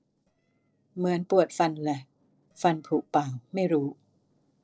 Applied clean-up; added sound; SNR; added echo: neural separator model SepFormer DNS4.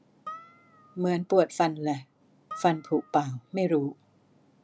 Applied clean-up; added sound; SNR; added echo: none; Harp; 20 dB; none.